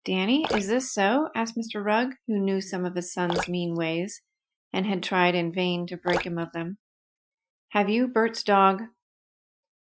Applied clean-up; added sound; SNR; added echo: classical method Wiener filter.